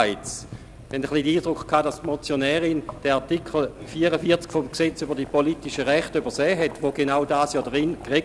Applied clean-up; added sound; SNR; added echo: none; Boiling; 19 dB; none.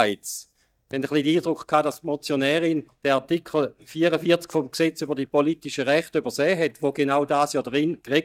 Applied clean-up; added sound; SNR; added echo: neural mask model DeepFilterNet 3.